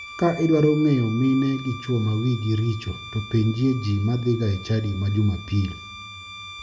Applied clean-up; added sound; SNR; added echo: none; Bowed string instrument; 17 dB; reverberation time 0.7 s.